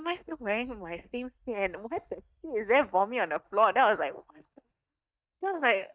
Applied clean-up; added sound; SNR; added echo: neural mask model DeepFilterNet 3.